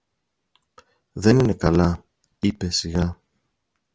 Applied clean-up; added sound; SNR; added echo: none; none; none; none.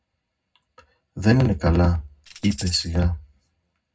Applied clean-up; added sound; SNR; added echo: none; Tambourine; 13 dB; reverberation time 0.3 s.